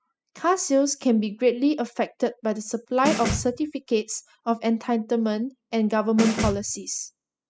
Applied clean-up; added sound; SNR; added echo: classical method spectral subtraction.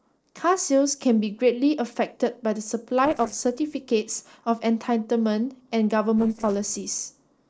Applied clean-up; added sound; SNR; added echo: neural separator model SepFormer DNS4.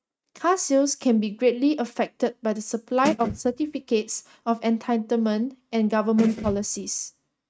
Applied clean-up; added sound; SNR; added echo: neural mask model RNNoise.